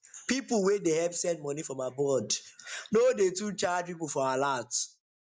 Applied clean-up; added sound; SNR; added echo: neural mask model Resemble Enhance denoiser.